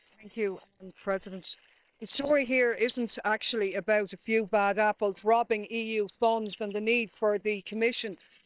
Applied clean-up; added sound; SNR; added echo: neural separator model SepFormer WHAM!.